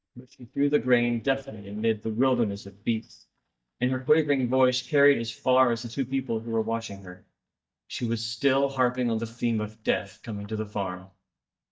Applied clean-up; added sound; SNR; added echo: neural mask model DeepFilterNet 3.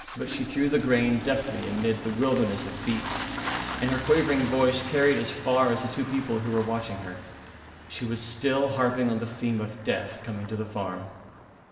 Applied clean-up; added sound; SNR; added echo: none; Engine starting; 10 dB; reverberation time 2.3 s.